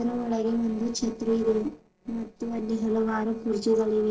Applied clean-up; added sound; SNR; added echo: neural separator model SepFormer DNS4.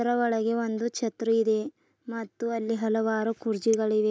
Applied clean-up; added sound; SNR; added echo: none; none; none; none.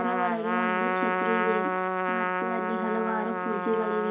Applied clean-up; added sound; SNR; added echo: none; Trumpet; -2 dB; reverberation time 0.5 s.